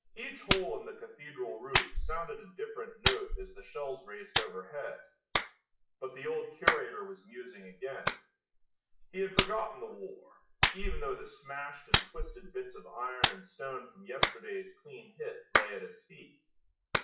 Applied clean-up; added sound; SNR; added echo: classical method WPE with log-MMSE.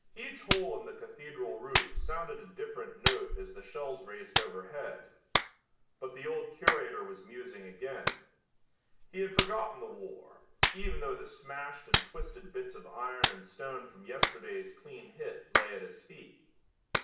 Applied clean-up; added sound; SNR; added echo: none; Clapping; -4 dB; reverberation time 0.7 s.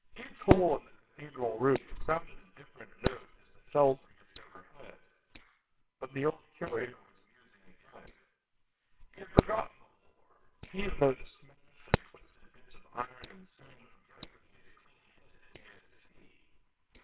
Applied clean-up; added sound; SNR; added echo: neural separator model SepFormer WHAMR!.